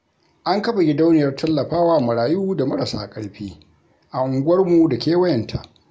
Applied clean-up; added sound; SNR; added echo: none; none; none; none.